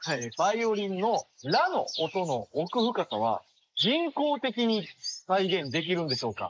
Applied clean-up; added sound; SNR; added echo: neural mask model Resemble Enhance denoiser.